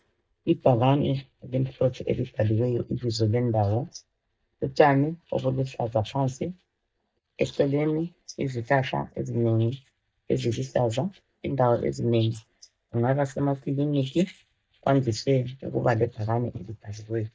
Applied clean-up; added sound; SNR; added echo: neural mask model DeepFilterNet 3.